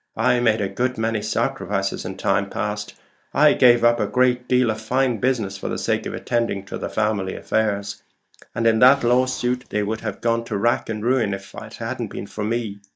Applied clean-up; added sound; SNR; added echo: neural mask model DeepFilterNet 3.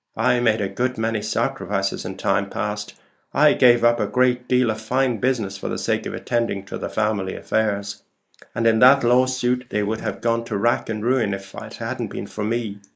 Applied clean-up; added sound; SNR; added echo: neural mask model Resemble Enhance denoiser.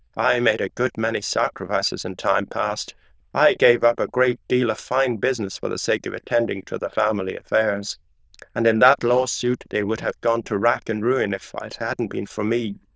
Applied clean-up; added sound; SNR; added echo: neural diffusion model UNIVERSE++.